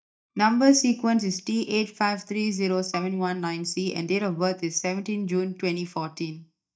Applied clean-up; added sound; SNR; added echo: neural mask model DeepFilterNet 3.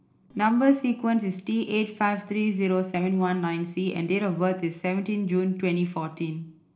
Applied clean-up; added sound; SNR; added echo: neural separator model SepFormer DNS4.